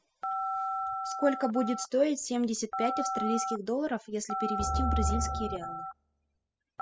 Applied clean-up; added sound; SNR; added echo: classical method spectral subtraction.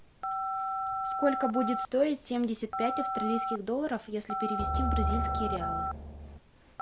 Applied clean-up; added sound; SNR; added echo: none; Telephone + Drum; 0 dB; none.